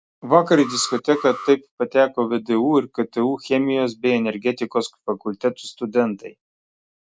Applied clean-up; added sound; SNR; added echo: none; Alarm; 15 dB; none.